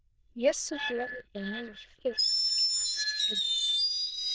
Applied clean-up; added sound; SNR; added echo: neural diffusion model UNIVERSE++.